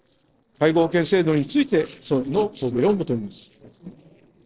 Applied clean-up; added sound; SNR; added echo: neural separator model SepFormer DNS4.